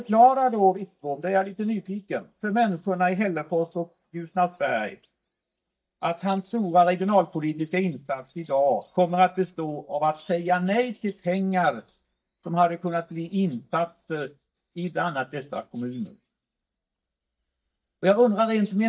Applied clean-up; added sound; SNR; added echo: neural mask model DeepFilterNet 3.